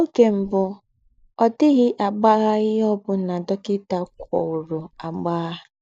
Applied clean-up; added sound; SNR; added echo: neural mask model Resemble Enhance denoiser.